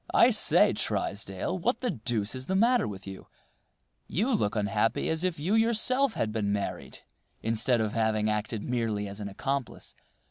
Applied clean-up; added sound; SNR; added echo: none; none; none; none.